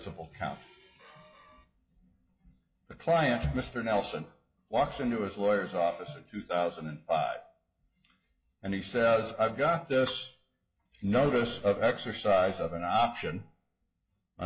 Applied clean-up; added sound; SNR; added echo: classical method WPE with log-MMSE.